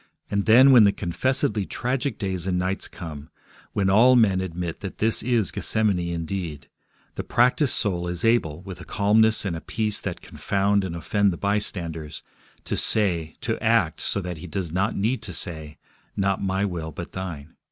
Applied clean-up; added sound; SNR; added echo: none; none; none; none.